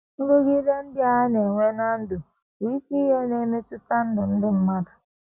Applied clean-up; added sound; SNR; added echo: none; none; none; none.